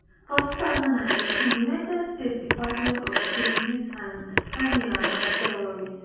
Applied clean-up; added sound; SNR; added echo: none; Telephone; 0 dB; reverberation time 1.3 s.